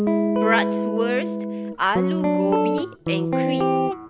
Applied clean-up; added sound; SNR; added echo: none; Guitar; -5 dB; none.